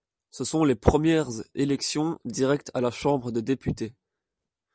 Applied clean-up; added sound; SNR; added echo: none; none; none; none.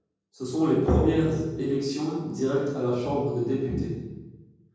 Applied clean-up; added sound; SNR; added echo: none; none; none; reverberation time 1.3 s.